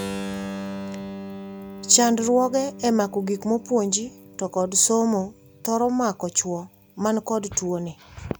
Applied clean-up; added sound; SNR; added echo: none; Keyboard (musical); 13 dB; none.